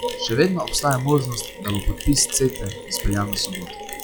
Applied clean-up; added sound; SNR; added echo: classical method log-MMSE.